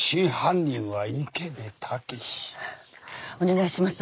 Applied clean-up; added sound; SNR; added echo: neural mask model Resemble Enhance denoiser.